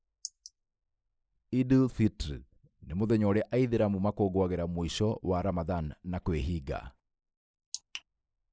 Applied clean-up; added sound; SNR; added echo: neural mask model Resemble Enhance denoiser.